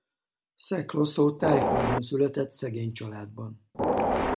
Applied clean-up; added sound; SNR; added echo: none; Train; -4 dB; none.